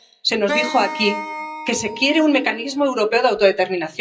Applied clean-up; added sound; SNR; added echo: classical method WPE with log-MMSE.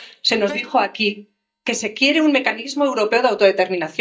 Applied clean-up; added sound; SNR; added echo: neural mask model DeepFilterNet 3.